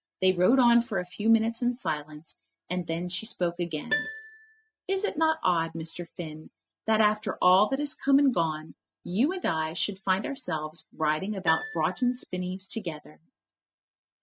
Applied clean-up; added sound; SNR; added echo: classical method spectral subtraction.